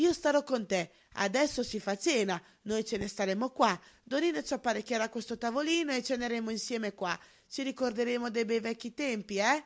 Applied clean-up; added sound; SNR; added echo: none; none; none; none.